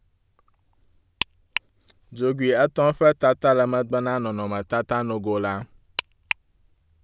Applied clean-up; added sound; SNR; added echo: none; none; none; none.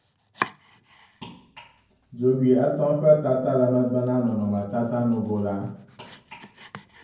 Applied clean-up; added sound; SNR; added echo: none; Domestic sounds, home sounds; 18 dB; reverberation time 0.9 s.